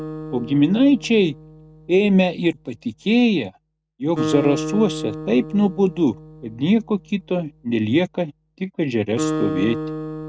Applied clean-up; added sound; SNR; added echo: none; Acoustic guitar; 10 dB; none.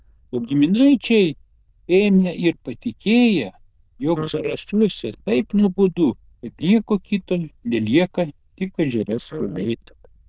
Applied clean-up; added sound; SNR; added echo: neural diffusion model UNIVERSE++.